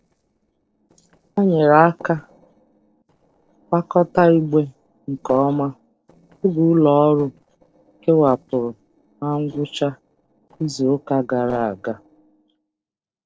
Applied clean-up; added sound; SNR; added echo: neural separator model SepFormer DNS4.